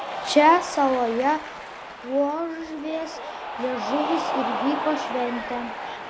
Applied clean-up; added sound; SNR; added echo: none; Cheering; 6 dB; none.